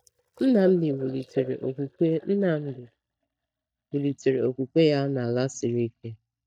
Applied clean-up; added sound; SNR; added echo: neural mask model DeepFilterNet 3.